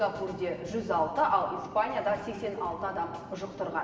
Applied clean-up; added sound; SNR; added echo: none; Fire; 19 dB; reverberation time 1.3 s.